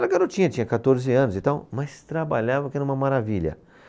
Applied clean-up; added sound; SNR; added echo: none; none; none; none.